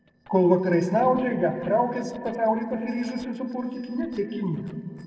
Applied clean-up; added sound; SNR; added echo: neural separator model SepFormer DNS4.